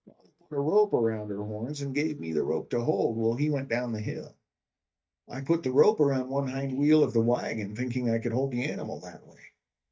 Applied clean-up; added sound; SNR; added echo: neural mask model DeepFilterNet 3.